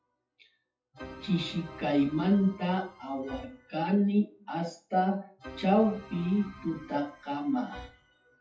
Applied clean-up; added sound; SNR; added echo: classical method WPE with log-MMSE.